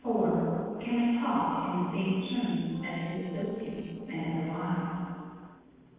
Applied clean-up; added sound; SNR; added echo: neural separator model SepFormer DNS4.